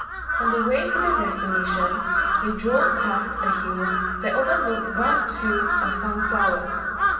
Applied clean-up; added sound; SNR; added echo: none; Crow; -4 dB; reverberation time 2.7 s.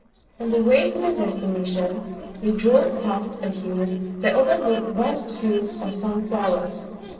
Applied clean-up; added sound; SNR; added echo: neural separator model SepFormer DNS4.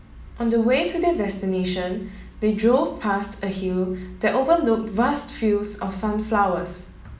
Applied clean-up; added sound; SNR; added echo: none; none; none; none.